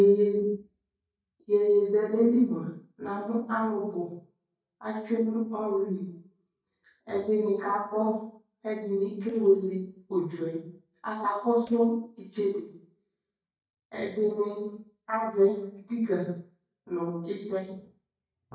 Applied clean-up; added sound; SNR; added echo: neural mask model DeepFilterNet 3.